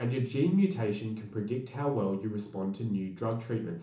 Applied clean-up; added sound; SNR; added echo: none; none; none; reverberation time 0.8 s.